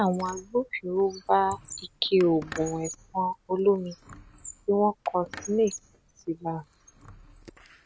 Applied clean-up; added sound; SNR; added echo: none; Squeak; 18 dB; none.